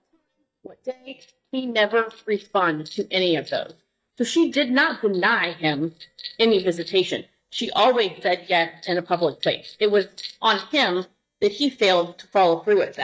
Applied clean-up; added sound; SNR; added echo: neural mask model DeepFilterNet 3.